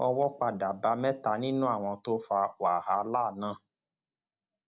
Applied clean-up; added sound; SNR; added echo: none; none; none; none.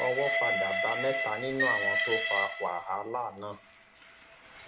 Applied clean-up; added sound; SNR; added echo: none; Train; -2 dB; reverberation time 0.3 s.